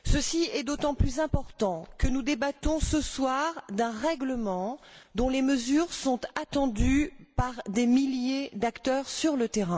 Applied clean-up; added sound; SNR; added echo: none; none; none; none.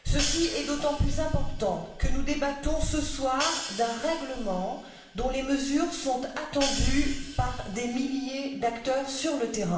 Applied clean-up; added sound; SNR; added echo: none; Hi-hat; 12 dB; reverberation time 0.8 s.